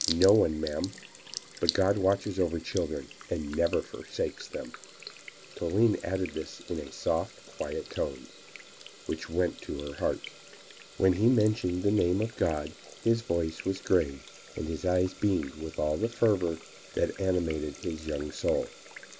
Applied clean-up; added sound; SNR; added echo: none; Sink (filling or washing) / Water tap, faucet; 15 dB; none.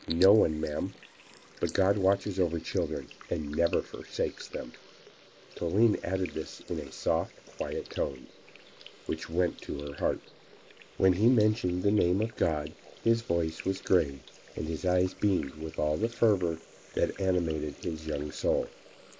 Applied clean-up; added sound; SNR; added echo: neural mask model Resemble Enhance denoiser.